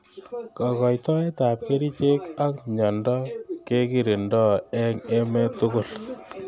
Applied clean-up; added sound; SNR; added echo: none; none; none; none.